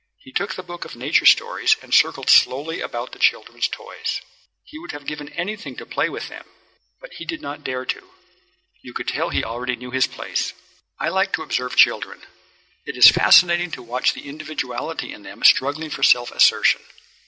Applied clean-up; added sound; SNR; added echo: none; none; none; none.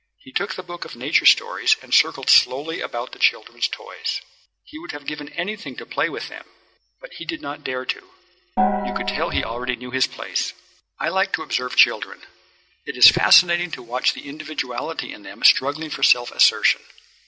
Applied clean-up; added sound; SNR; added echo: none; Gong; 0 dB; none.